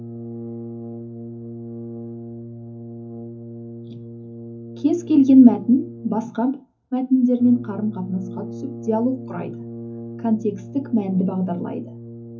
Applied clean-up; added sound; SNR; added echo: none; Brass instrument; 12 dB; reverberation time 0.3 s.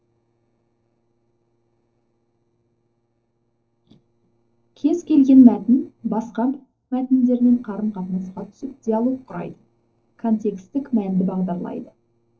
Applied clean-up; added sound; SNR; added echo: neural separator model SepFormer DNS4.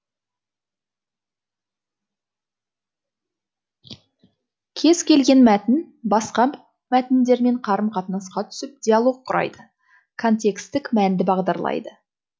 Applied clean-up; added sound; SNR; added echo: none; none; none; none.